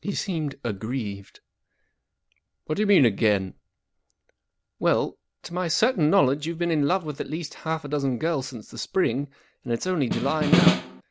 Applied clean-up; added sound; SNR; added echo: none; Snare drum; -3 dB; none.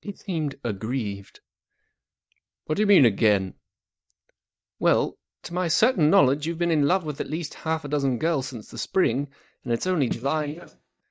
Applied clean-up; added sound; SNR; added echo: neural mask model DeepFilterNet 3.